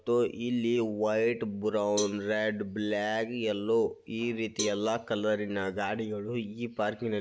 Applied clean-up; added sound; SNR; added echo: none; Cowbell; 14 dB; none.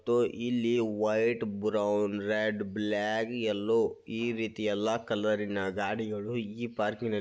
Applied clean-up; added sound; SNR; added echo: none; none; none; none.